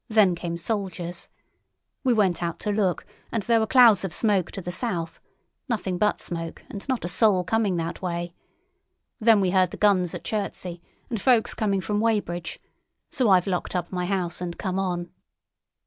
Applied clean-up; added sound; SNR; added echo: none; none; none; none.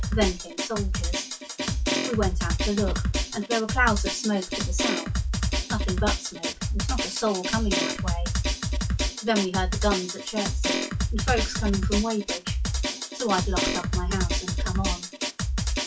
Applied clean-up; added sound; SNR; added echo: classical method WPE with log-MMSE.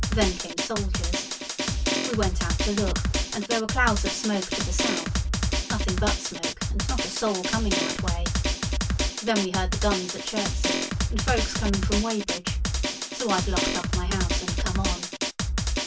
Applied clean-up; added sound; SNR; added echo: none; Drum; -4 dB; reverberation time 0.1 s.